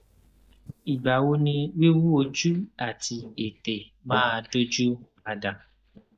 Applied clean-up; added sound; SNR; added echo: neural mask model DeepFilterNet 3.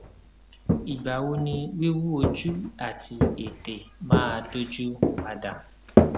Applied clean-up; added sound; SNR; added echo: none; Walk, footsteps; -3 dB; none.